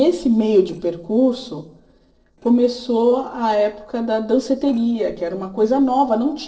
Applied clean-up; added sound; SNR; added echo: neural separator model SepFormer DNS4.